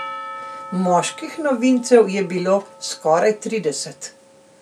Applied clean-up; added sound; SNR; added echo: none; Percussion; 17 dB; none.